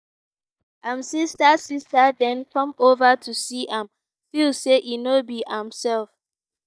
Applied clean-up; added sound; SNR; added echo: neural mask model DeepFilterNet 3.